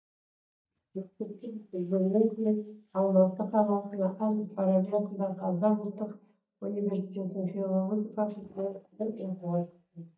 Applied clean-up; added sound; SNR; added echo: neural mask model DeepFilterNet 3.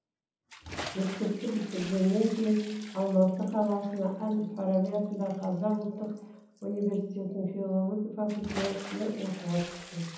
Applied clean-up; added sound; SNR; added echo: none; Bathtub (filling or washing) / Splash, splatter; 16 dB; reverberation time 0.8 s.